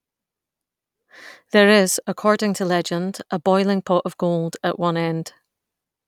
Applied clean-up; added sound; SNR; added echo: none; none; none; none.